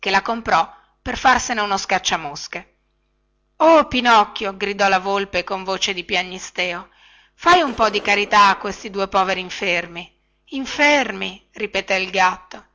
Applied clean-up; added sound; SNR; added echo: none; Gunshot, gunfire; 17 dB; none.